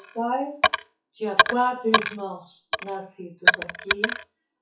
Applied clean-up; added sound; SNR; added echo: classical method WPE with log-MMSE.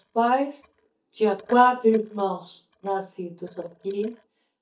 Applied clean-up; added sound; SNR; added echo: neural mask model DeepFilterNet 3.